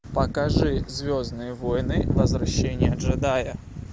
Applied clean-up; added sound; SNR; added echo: none; none; none; none.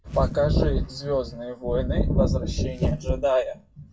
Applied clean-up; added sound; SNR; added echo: classical method WPE with log-MMSE.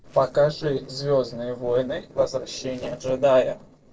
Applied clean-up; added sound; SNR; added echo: neural separator model SepFormer DNS4.